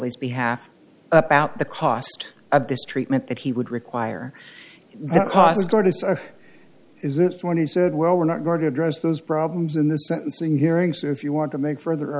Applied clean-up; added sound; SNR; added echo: none; none; none; none.